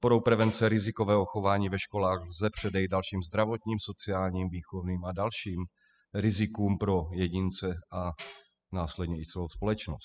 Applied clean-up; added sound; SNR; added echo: classical method spectral subtraction.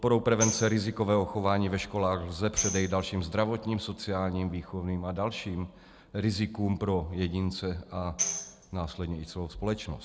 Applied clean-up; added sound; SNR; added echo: none; Tambourine; 7 dB; none.